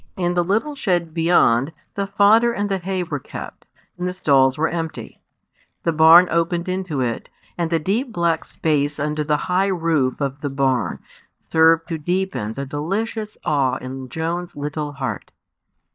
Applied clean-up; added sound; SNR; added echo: neural mask model DeepFilterNet 3.